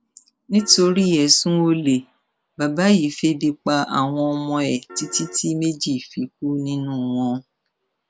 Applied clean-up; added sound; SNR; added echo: none; Piano; 17 dB; none.